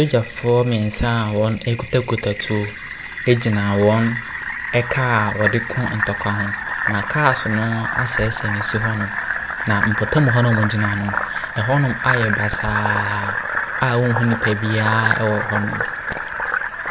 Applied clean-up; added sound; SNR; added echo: none; Fill (with liquid); 4 dB; none.